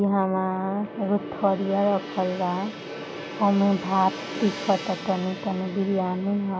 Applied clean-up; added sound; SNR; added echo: none; Gong; 12 dB; none.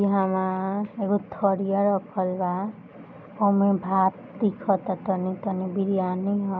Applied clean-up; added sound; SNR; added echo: none; none; none; none.